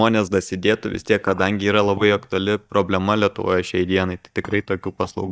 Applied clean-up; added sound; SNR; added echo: neural mask model DeepFilterNet 3.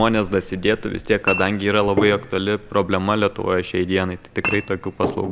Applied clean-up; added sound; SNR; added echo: none; Chink, clink; 9 dB; none.